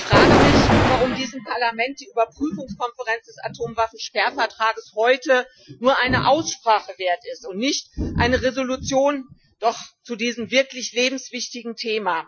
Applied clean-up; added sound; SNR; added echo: classical method Wiener filter.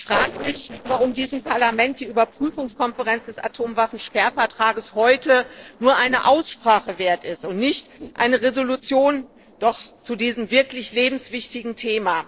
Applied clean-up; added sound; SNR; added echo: neural separator model SepFormer DNS4.